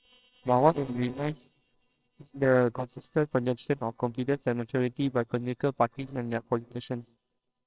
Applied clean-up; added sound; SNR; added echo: neural separator model SepFormer WHAMR!.